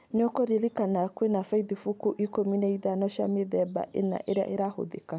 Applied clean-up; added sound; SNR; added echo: none; none; none; none.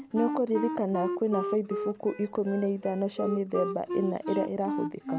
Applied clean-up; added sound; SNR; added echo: none; Wind instrument, woodwind instrument; 5 dB; none.